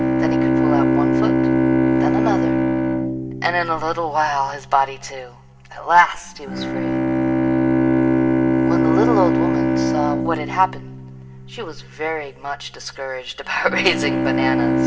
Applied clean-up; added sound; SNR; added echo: none; Bowed string instrument; -4 dB; reverberation time 1.0 s.